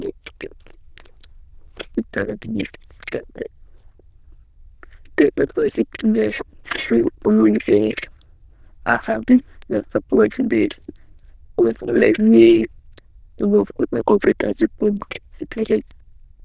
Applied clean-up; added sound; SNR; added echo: neural diffusion model UNIVERSE++.